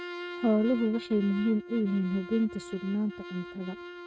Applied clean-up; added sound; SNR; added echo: neural mask model RNNoise.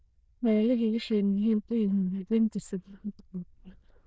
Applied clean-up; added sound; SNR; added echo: neural diffusion model UNIVERSE++.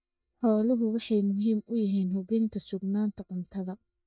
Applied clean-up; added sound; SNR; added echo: neural mask model DeepFilterNet 3.